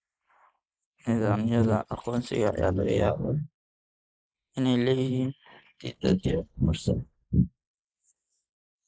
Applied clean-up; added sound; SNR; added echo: neural mask model Resemble Enhance denoiser.